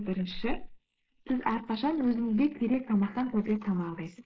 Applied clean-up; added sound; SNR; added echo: neural mask model Resemble Enhance denoiser.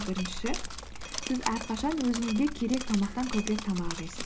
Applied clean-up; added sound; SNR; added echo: none; Drip; 5 dB; none.